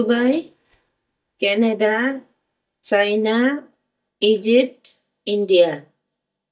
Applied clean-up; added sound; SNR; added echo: neural mask model DeepFilterNet 3.